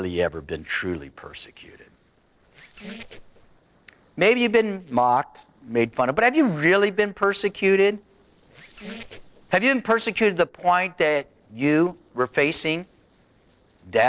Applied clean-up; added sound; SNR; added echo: neural separator model SepFormer DNS4.